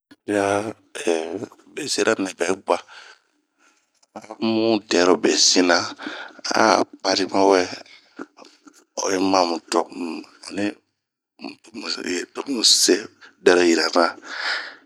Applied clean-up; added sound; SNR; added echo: none; none; none; none.